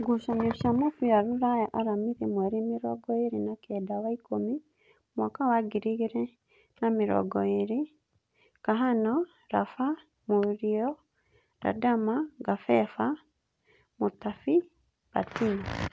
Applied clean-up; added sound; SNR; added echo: none; none; none; none.